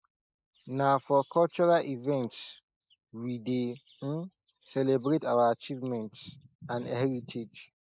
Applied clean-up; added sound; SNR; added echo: neural mask model Resemble Enhance denoiser.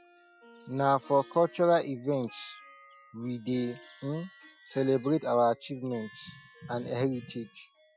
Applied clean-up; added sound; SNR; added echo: classical method Wiener filter.